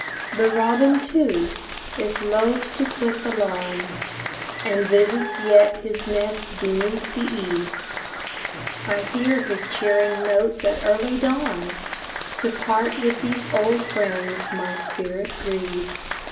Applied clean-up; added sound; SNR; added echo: none; Applause; 8 dB; reverberation time 0.7 s.